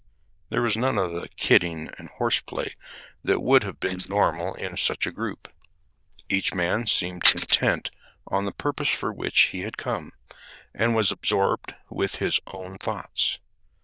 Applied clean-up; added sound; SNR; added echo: neural diffusion model UNIVERSE++.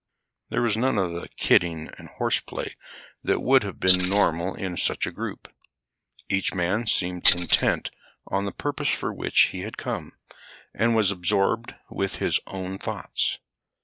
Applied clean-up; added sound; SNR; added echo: neural mask model Resemble Enhance denoiser.